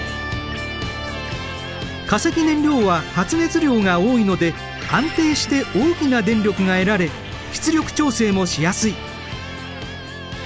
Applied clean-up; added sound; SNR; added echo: none; none; none; none.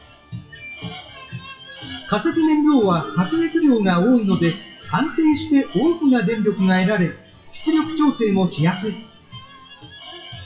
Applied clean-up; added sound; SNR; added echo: classical method WPE with log-MMSE.